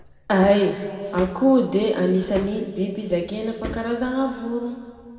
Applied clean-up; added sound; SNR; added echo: none; Hammer; 18 dB; reverberation time 1.8 s.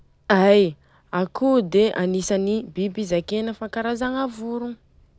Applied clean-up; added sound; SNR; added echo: none; none; none; none.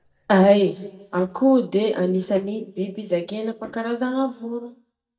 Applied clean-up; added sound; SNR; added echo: neural mask model DeepFilterNet 3.